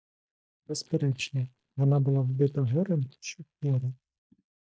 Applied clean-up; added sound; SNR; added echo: neural mask model DeepFilterNet 3.